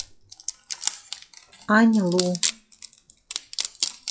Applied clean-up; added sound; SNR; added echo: classical method WPE with log-MMSE.